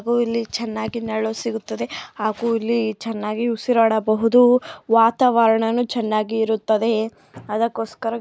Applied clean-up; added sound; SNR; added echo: none; none; none; none.